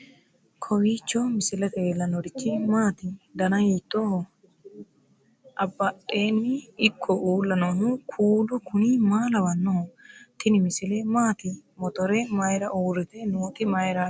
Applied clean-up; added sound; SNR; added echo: none; none; none; none.